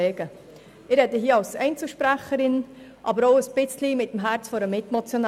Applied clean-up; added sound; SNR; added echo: none; none; none; none.